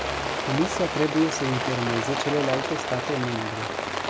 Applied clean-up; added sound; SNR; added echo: none; Rain; 1 dB; none.